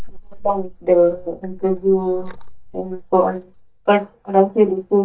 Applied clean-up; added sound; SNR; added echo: neural mask model DeepFilterNet 3.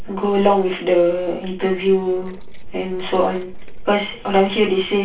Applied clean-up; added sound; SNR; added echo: neural separator model SepFormer DNS4.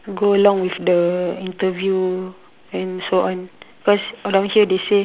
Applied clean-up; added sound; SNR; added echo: none; none; none; none.